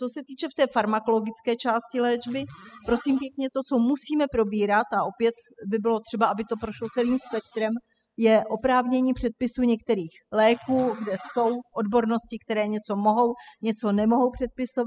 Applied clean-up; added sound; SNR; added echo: classical method spectral subtraction.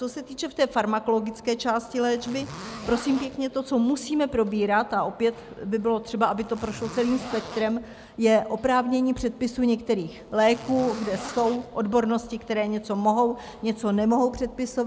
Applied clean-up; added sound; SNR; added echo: none; Zipper (clothing); 14 dB; none.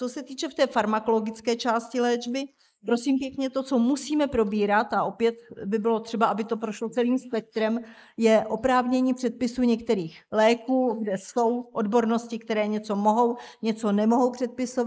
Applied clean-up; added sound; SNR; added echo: neural mask model Resemble Enhance denoiser.